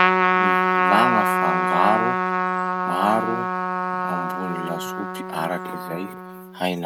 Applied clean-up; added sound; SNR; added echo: none; Trumpet; -5 dB; none.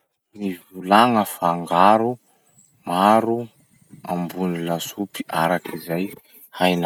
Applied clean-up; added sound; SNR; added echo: none; none; none; none.